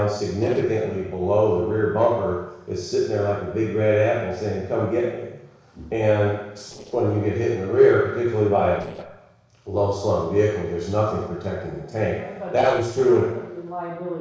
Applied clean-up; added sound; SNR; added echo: neural separator model SepFormer DNS4.